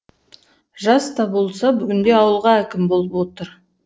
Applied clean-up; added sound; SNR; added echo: neural separator model SepFormer DNS4.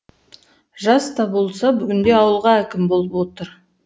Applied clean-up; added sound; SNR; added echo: none; Bowed string instrument; 18 dB; none.